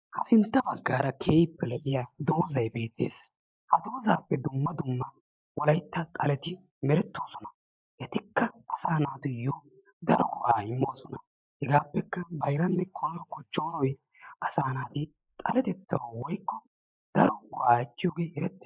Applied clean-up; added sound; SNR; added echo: neural mask model Resemble Enhance denoiser.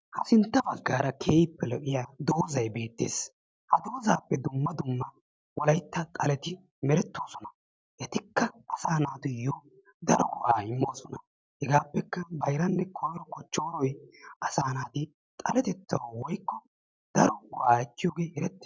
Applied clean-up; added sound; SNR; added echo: none; none; none; none.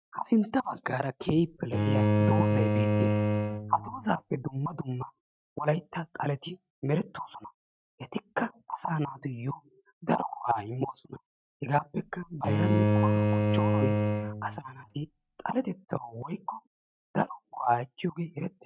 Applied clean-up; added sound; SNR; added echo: neural mask model RNNoise.